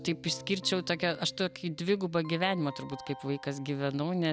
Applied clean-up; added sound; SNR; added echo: none; Keyboard (musical); 17 dB; none.